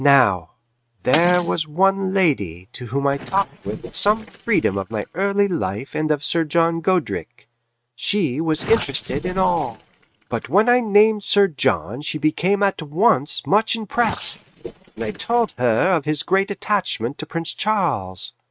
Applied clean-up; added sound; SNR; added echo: neural mask model RNNoise.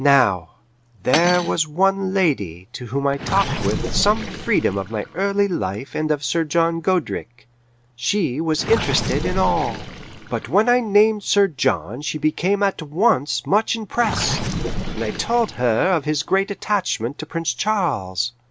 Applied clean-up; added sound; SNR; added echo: none; Gurgling + Cutlery, silverware; 10 dB; none.